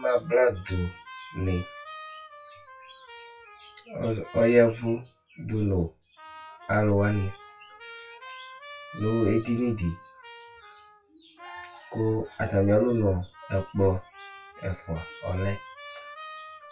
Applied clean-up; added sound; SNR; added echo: classical method WPE with log-MMSE.